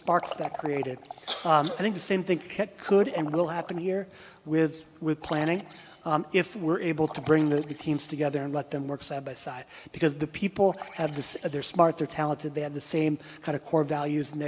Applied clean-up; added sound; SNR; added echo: none; Liquid; 17 dB; none.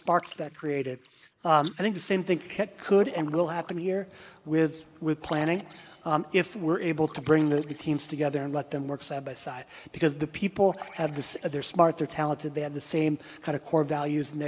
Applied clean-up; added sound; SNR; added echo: neural mask model Resemble Enhance denoiser.